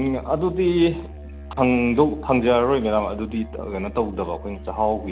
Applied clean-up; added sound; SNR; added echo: none; Musical instrument; 15 dB; none.